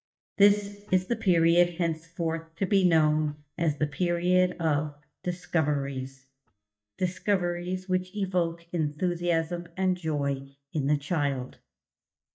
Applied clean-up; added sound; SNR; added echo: neural mask model DeepFilterNet 3.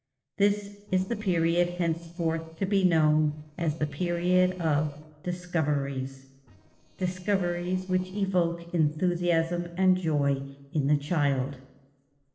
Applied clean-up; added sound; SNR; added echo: neural separator model SepFormer DNS4.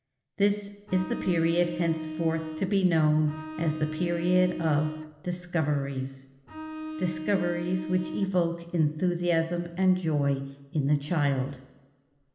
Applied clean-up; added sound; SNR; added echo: none; Bowed string instrument; 9 dB; reverberation time 1.1 s.